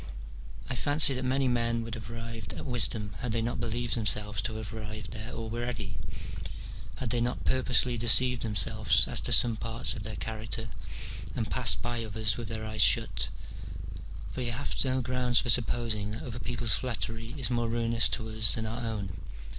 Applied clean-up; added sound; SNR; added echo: none; Purr; 14 dB; none.